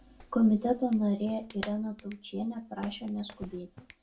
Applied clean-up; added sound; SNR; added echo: none; Clapping; 18 dB; reverberation time 0.2 s.